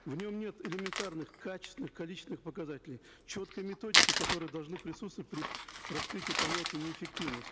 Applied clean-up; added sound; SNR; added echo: none; Crumpling, crinkling; -5 dB; none.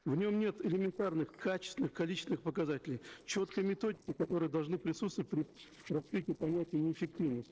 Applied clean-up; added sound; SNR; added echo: neural separator model SepFormer DNS4.